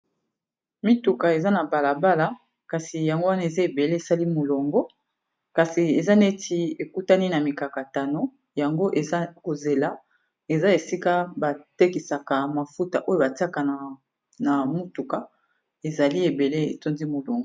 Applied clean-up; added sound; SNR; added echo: none; none; none; none.